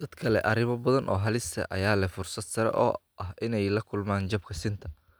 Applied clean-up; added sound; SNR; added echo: none; none; none; none.